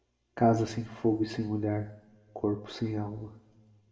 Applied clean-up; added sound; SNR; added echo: none; none; none; reverberation time 1.3 s.